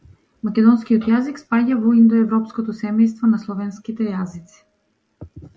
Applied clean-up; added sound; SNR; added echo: none; none; none; none.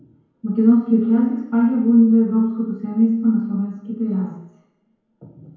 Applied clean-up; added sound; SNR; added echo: none; none; none; reverberation time 0.9 s.